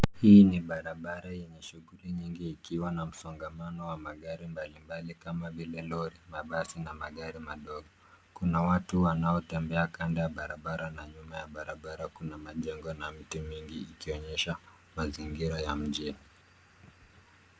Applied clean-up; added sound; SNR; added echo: none; none; none; none.